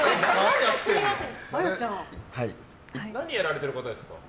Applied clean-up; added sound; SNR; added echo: none; none; none; none.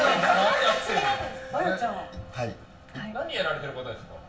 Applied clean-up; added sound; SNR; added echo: none; Keyboard (musical); 15 dB; reverberation time 0.2 s.